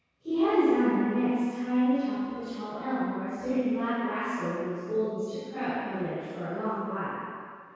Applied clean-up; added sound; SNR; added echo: none; none; none; reverberation time 2.0 s.